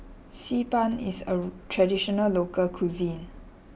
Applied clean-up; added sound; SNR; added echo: none; none; none; none.